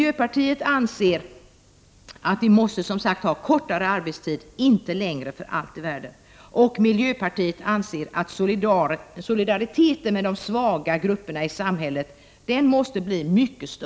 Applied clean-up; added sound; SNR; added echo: none; none; none; none.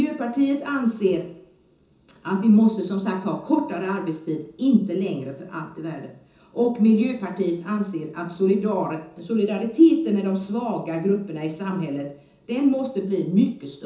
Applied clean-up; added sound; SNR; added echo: none; none; none; reverberation time 0.6 s.